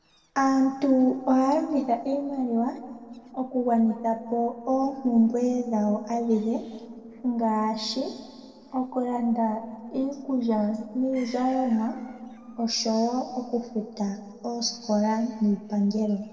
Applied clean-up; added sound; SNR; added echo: neural separator model SepFormer DNS4.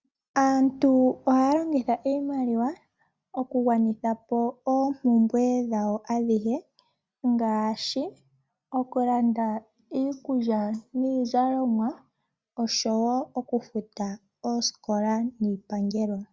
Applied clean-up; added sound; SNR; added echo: none; none; none; none.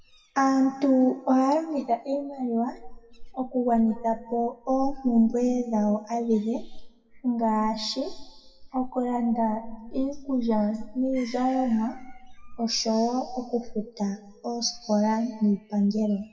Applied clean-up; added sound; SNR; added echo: classical method WPE with log-MMSE.